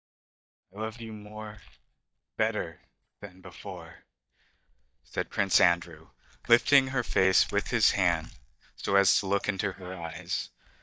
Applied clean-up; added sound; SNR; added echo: neural mask model DeepFilterNet 3.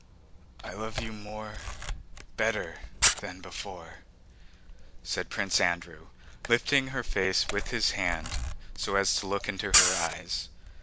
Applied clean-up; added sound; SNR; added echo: none; Camera; 1 dB; none.